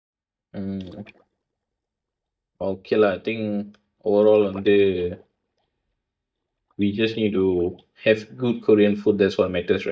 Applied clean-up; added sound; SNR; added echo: neural mask model DeepFilterNet 3.